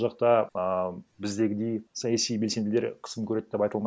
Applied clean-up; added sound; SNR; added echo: none; none; none; none.